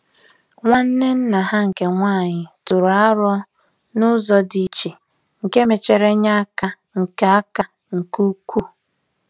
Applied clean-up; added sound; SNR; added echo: none; none; none; none.